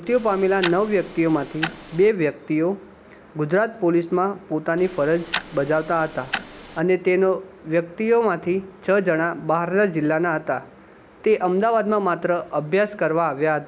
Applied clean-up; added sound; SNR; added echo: none; Tick-tock; 12 dB; none.